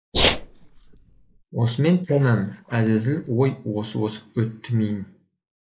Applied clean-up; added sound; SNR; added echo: neural mask model Resemble Enhance denoiser.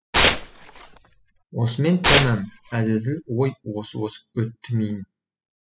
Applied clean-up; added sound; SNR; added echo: classical method spectral subtraction.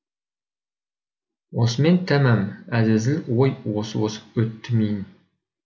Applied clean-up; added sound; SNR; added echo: none; none; none; none.